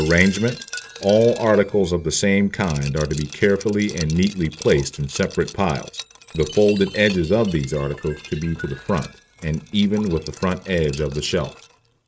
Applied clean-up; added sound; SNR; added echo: neural mask model RNNoise.